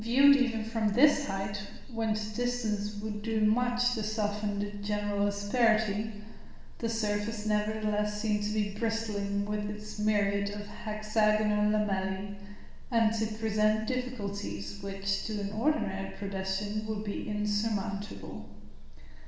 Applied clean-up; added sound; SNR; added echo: none; none; none; reverberation time 1.1 s.